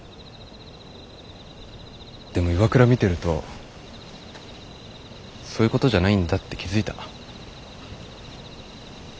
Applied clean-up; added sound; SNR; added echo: none; none; none; none.